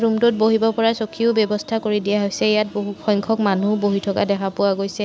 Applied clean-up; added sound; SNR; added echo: none; none; none; none.